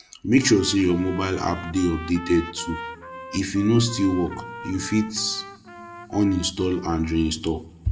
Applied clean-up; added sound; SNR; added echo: none; Trumpet; 16 dB; reverberation time 0.4 s.